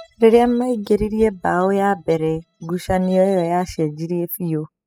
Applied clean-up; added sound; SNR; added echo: classical method spectral subtraction.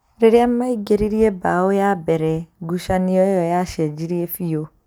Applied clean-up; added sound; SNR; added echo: none; none; none; none.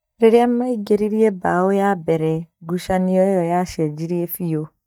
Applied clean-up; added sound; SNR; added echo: neural mask model DeepFilterNet 3.